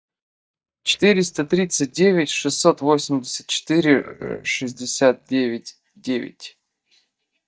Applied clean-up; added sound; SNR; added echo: neural mask model DeepFilterNet 3.